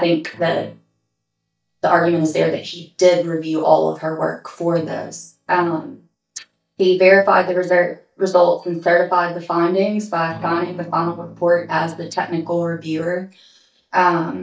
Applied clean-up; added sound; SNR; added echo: neural mask model DeepFilterNet 3.